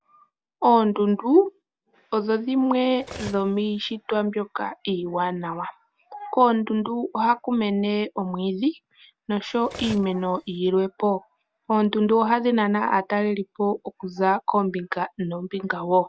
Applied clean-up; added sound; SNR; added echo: none; Cutlery, silverware; 16 dB; none.